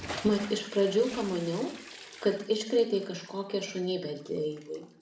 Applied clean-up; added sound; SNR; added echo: none; Bathtub (filling or washing) / Splash, splatter; 16 dB; reverberation time 0.5 s.